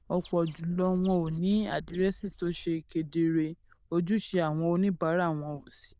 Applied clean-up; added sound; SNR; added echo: neural diffusion model UNIVERSE++.